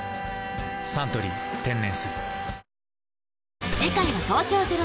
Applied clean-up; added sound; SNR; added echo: none; none; none; none.